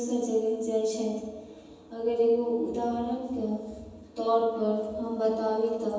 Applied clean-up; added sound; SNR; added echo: none; none; none; reverberation time 1.1 s.